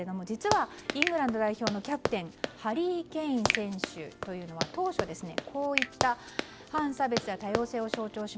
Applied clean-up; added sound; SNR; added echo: none; Finger snapping + Run; 3 dB; none.